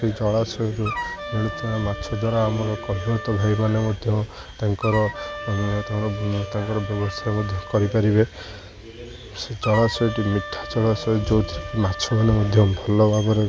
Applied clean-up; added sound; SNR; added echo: none; Wind instrument, woodwind instrument; 12 dB; none.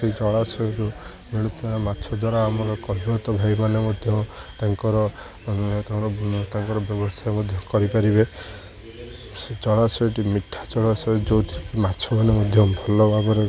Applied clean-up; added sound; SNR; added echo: none; none; none; none.